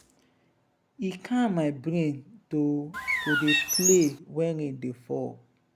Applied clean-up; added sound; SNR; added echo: none; Bird; -2 dB; none.